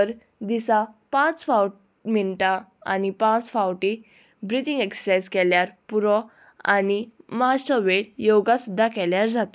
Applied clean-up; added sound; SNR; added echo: none; none; none; none.